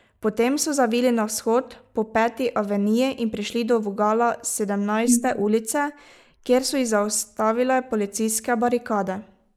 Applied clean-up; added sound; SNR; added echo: neural mask model Resemble Enhance denoiser.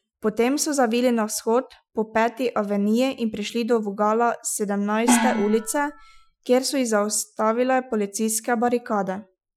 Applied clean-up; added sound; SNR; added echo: classical method Wiener filter.